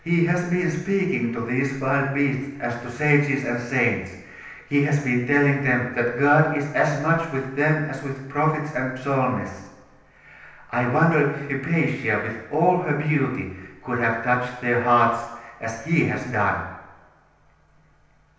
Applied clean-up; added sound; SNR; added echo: none; none; none; reverberation time 0.9 s.